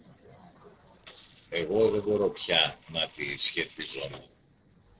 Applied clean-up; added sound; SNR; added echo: neural separator model SepFormer DNS4.